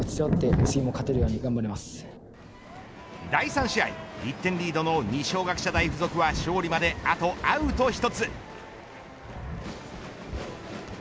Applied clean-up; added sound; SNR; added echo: none; Thunder; 5 dB; none.